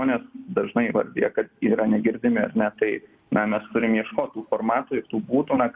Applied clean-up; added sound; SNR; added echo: none; none; none; none.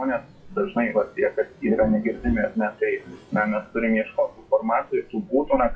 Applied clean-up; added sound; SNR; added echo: classical method WPE with log-MMSE.